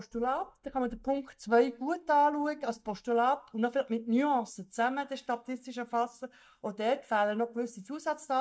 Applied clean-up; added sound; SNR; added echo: neural mask model DeepFilterNet 3.